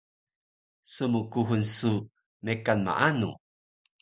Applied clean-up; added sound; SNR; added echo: none; none; none; none.